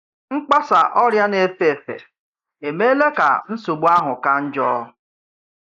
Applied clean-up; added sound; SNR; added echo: neural mask model Resemble Enhance denoiser.